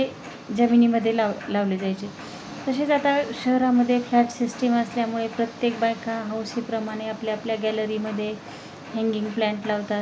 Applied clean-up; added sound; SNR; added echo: none; Engine; 17 dB; none.